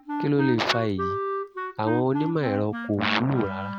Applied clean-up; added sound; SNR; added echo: none; Wind instrument, woodwind instrument; 5 dB; none.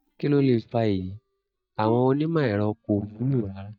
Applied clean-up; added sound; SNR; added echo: neural mask model DeepFilterNet 3.